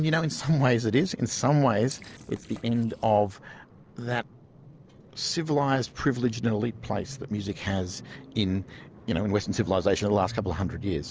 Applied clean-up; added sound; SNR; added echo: neural separator model SepFormer DNS4.